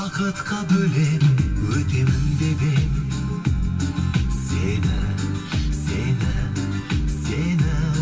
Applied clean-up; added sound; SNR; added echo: none; none; none; reverberation time 0.1 s.